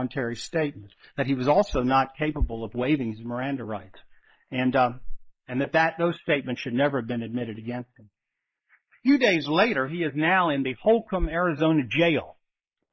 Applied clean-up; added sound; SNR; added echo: neural mask model Resemble Enhance denoiser.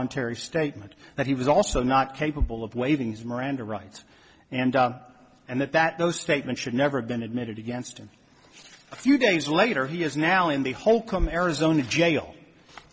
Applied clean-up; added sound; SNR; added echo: none; none; none; none.